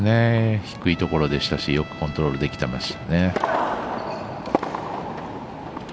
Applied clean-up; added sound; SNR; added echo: none; Trumpet; 18 dB; none.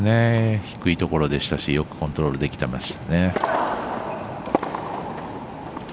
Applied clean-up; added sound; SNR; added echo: none; none; none; none.